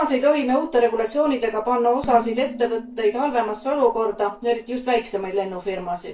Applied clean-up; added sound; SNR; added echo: neural separator model SepFormer DNS4.